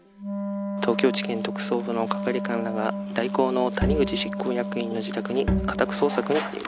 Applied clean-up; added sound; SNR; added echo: none; Wind instrument, woodwind instrument + Bowed string instrument; 3 dB; none.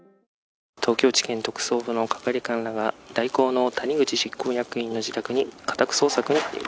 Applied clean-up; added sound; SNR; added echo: none; none; none; none.